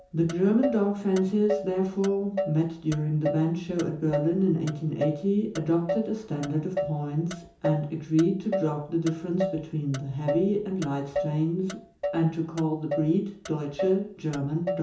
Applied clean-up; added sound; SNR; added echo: none; Motor vehicle (road); 8 dB; reverberation time 0.6 s.